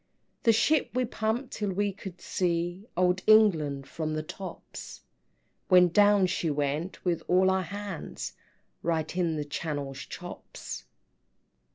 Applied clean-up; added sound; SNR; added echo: none; none; none; none.